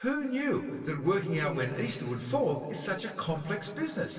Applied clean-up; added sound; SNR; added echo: none; none; none; reverberation time 2.4 s.